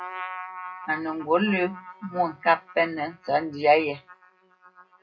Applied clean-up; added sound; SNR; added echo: classical method WPE with log-MMSE.